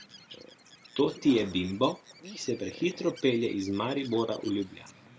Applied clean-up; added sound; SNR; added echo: none; Bird; 19 dB; none.